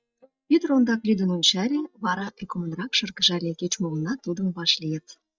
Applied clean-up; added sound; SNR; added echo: neural mask model DeepFilterNet 3.